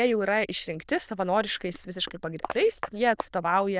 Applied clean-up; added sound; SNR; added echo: neural diffusion model UNIVERSE++.